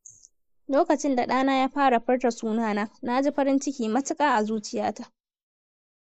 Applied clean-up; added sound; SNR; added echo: neural mask model Resemble Enhance denoiser.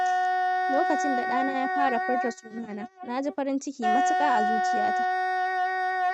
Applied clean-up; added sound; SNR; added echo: neural mask model RNNoise.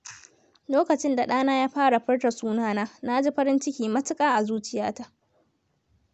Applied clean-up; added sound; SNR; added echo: none; none; none; none.